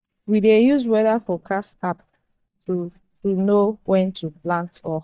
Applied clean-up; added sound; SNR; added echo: neural mask model DeepFilterNet 3.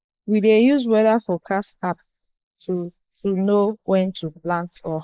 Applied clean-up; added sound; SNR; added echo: neural mask model Resemble Enhance denoiser.